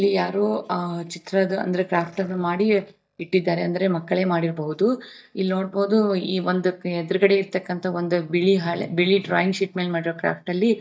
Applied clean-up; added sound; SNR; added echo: neural mask model DeepFilterNet 3.